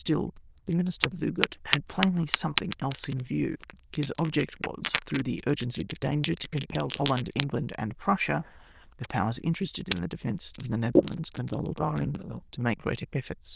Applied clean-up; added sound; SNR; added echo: neural diffusion model UNIVERSE++.